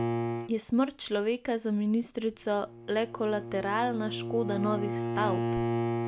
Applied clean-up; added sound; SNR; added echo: none; Bowed string instrument; 4 dB; none.